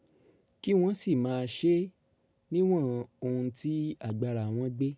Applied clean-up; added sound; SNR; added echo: none; none; none; none.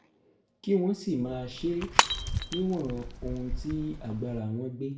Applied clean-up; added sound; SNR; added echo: none; Shatter / Crushing; 0 dB; reverberation time 0.4 s.